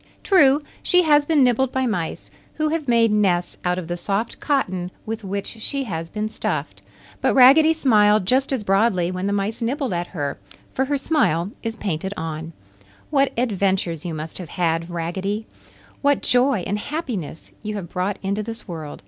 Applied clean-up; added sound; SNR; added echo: none; none; none; none.